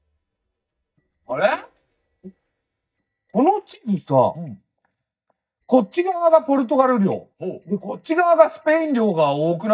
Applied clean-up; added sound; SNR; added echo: neural mask model DeepFilterNet 3.